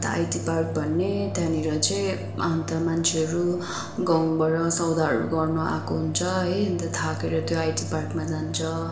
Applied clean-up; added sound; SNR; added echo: none; Mechanical fan; 11 dB; reverberation time 0.7 s.